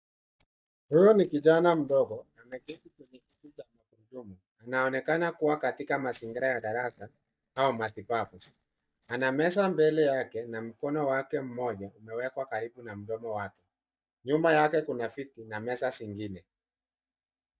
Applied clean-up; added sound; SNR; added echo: neural mask model DeepFilterNet 3.